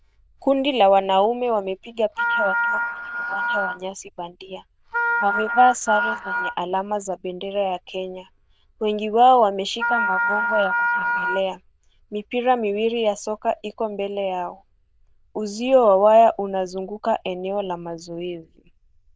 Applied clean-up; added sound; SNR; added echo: neural diffusion model UNIVERSE++.